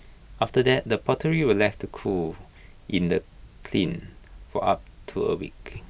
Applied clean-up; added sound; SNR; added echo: none; none; none; none.